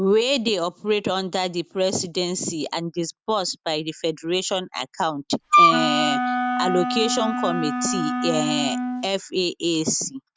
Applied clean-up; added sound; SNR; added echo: none; Wind instrument, woodwind instrument; -2 dB; none.